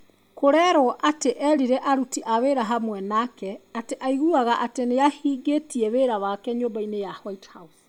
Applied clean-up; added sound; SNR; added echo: none; none; none; none.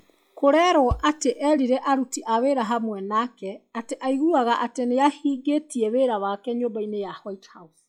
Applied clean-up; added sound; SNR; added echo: classical method log-MMSE.